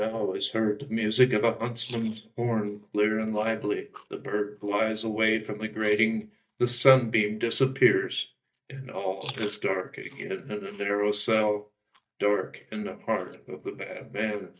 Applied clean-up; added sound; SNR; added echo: neural mask model DeepFilterNet 3.